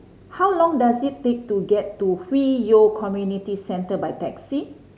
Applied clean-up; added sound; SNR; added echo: none; none; none; none.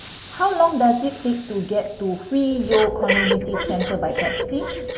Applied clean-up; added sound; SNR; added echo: none; Breathing; 5 dB; reverberation time 0.9 s.